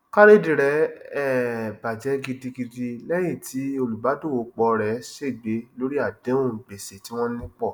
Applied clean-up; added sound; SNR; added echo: none; none; none; none.